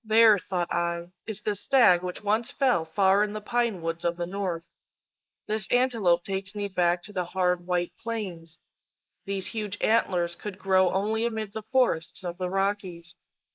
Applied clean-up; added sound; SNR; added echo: neural mask model Resemble Enhance denoiser.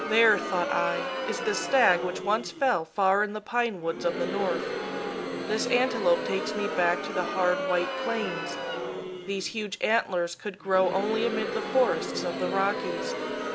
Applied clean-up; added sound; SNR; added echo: none; Crowd; 5 dB; none.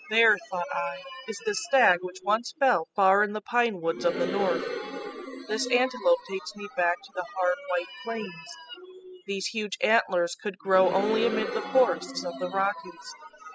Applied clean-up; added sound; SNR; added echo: classical method spectral subtraction.